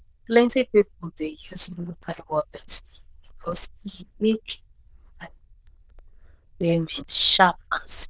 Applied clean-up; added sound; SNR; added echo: neural diffusion model UNIVERSE++.